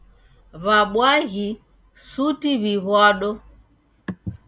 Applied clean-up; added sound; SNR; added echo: none; none; none; none.